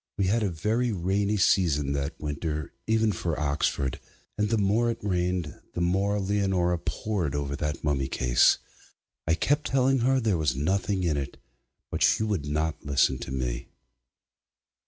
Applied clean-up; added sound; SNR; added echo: none; none; none; none.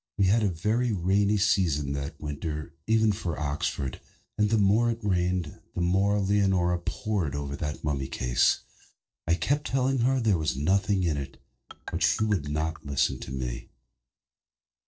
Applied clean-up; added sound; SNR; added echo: neural separator model SepFormer DNS4.